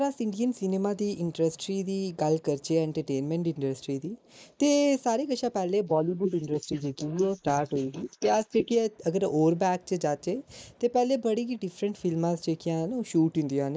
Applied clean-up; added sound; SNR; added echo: neural mask model Resemble Enhance denoiser.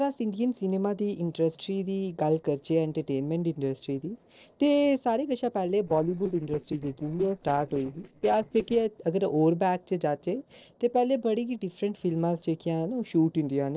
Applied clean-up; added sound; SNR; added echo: neural separator model SepFormer DNS4.